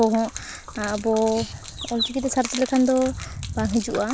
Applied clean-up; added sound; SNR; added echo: none; Gurgling / Liquid; 15 dB; none.